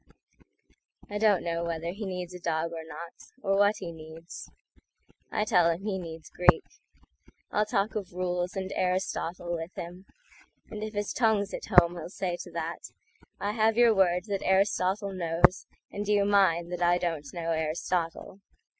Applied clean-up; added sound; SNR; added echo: classical method Wiener filter.